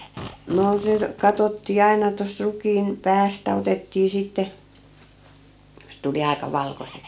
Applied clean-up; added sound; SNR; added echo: none; Fart; 16 dB; none.